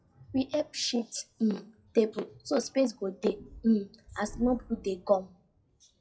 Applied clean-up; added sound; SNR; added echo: classical method WPE with log-MMSE.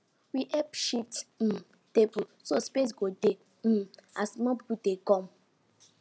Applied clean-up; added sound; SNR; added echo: none; none; none; none.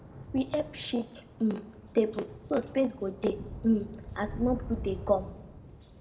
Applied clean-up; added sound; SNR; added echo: none; Thunder / Rain; 12 dB; reverberation time 0.6 s.